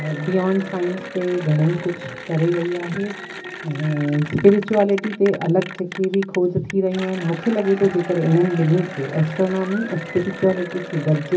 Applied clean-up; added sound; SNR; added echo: none; Applause / Cheering; 13 dB; reverberation time 0.4 s.